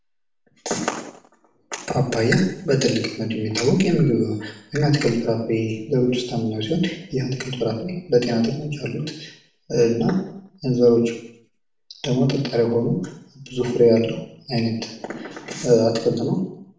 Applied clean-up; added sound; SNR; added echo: none; none; none; reverberation time 0.6 s.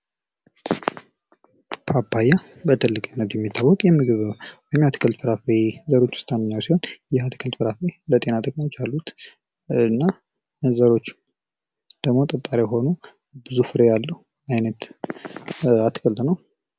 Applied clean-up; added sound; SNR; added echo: none; none; none; none.